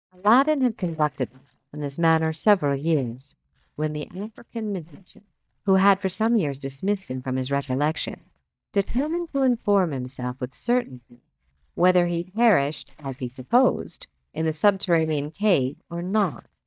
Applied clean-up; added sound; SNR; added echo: neural mask model DeepFilterNet 3.